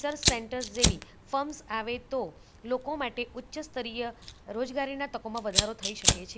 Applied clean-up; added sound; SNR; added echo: none; Fire; -1 dB; none.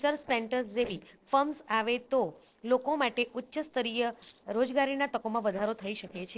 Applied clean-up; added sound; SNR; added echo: neural separator model SepFormer DNS4.